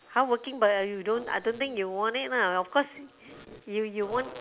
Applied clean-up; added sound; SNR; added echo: none; none; none; none.